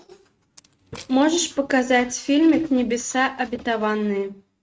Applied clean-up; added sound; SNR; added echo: neural mask model RNNoise.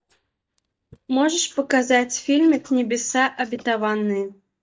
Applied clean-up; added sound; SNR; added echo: neural mask model DeepFilterNet 3.